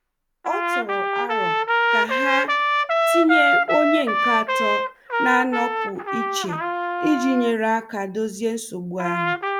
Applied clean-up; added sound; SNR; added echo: none; Trumpet; -3 dB; none.